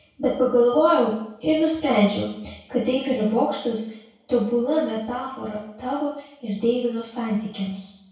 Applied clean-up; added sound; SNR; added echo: none; none; none; reverberation time 0.6 s.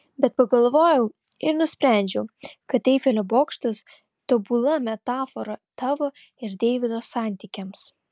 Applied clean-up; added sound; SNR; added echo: none; none; none; none.